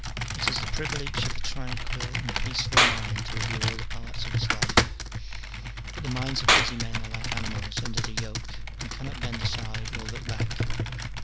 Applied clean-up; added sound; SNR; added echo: none; Clapping + Computer keyboard; -3 dB; none.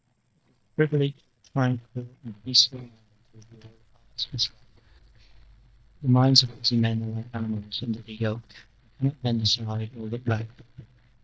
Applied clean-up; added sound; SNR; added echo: neural mask model DeepFilterNet 3.